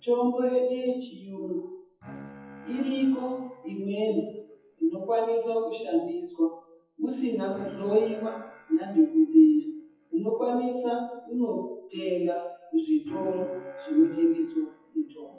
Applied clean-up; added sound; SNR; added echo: classical method WPE with log-MMSE.